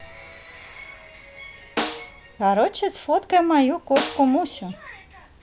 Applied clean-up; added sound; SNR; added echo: none; Snare drum; 9 dB; none.